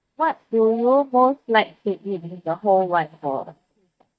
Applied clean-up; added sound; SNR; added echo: neural mask model DeepFilterNet 3.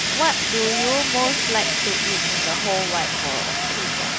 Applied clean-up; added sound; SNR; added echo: none; Fire; -4 dB; none.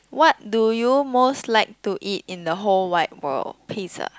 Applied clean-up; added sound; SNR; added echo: none; none; none; none.